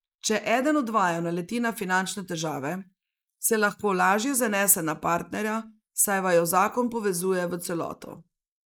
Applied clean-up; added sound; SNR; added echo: neural mask model Resemble Enhance denoiser.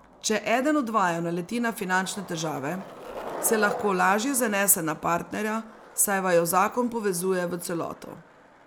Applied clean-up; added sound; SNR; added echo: none; Skateboard; 15 dB; none.